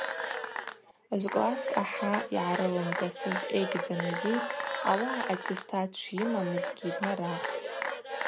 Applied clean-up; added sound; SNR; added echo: none; Applause / Cheering / Clapping; 3 dB; none.